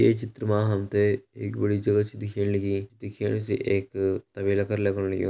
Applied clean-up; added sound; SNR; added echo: none; none; none; none.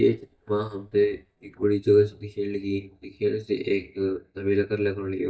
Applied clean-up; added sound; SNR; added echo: neural mask model DeepFilterNet 3.